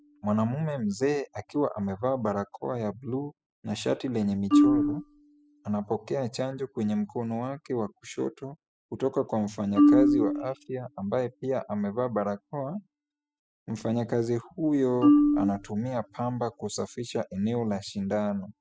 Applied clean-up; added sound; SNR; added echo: classical method spectral subtraction.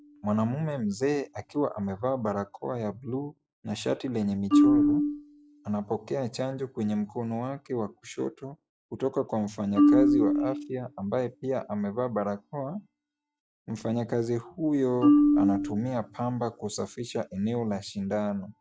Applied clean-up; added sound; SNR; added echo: classical method log-MMSE.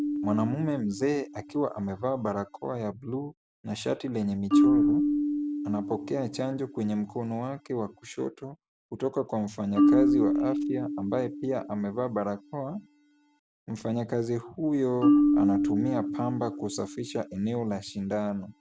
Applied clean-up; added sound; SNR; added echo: none; Marimba, xylophone; -1 dB; none.